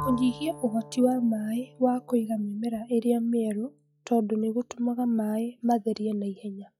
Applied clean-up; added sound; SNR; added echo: classical method log-MMSE.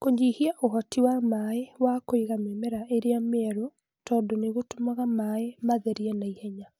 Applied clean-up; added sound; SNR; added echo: none; none; none; none.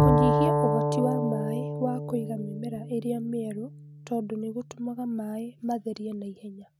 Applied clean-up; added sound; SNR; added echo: none; Bowed string instrument; -3 dB; none.